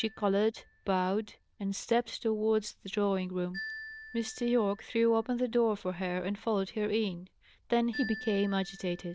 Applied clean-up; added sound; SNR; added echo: neural diffusion model UNIVERSE++.